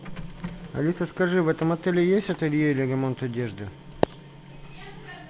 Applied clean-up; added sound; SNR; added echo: none; Printer; 17 dB; none.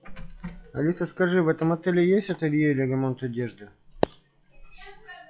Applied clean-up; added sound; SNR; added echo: classical method log-MMSE.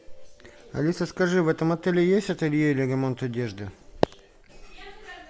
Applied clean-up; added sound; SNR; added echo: none; none; none; none.